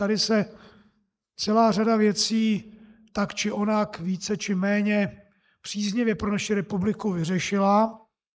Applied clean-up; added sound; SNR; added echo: neural mask model Resemble Enhance denoiser.